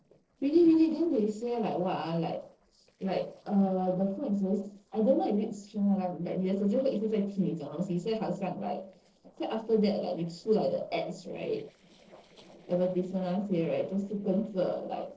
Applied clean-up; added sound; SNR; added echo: neural separator model SepFormer DNS4.